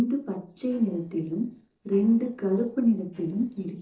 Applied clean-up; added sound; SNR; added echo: neural separator model SepFormer DNS4.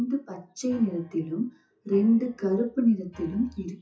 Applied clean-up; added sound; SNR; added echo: classical method WPE with log-MMSE.